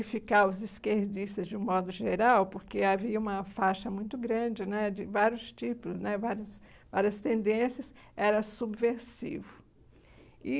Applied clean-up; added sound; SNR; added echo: none; none; none; none.